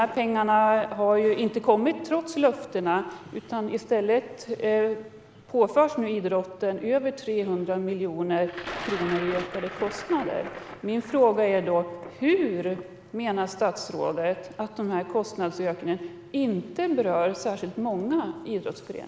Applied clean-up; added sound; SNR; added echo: none; Thunder; 19 dB; none.